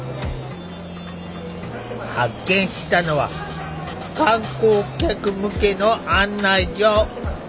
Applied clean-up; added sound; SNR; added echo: none; none; none; none.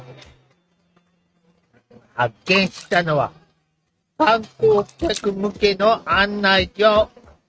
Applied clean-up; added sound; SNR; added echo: neural mask model RNNoise.